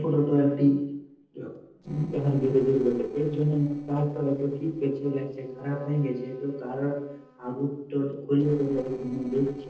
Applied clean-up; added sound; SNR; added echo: neural separator model SepFormer DNS4.